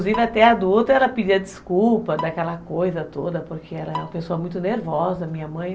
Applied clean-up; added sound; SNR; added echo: none; Bowed string instrument; 18 dB; none.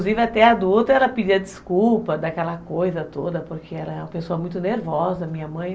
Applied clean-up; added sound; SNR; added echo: none; none; none; none.